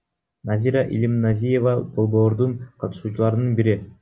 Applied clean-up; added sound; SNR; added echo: none; none; none; none.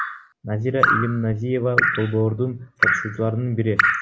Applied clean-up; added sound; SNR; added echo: none; Drip; 0 dB; none.